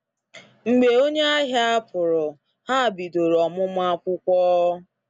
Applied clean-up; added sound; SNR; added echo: none; none; none; none.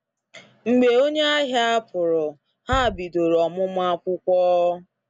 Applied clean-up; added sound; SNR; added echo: none; Bass drum; 16 dB; none.